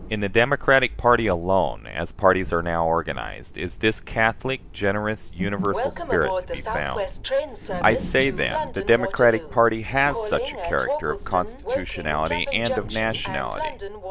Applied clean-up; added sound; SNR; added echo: none; Train; 7 dB; none.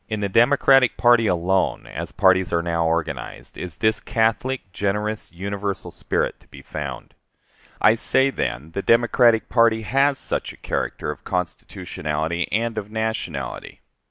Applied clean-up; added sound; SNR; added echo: none; none; none; none.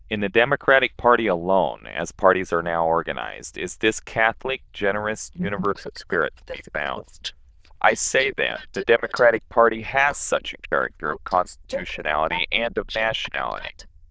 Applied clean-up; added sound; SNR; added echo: neural diffusion model UNIVERSE++.